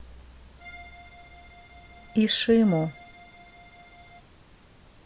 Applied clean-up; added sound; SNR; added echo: none; Accordion; 20 dB; none.